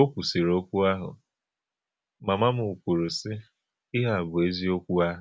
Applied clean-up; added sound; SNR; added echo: none; none; none; none.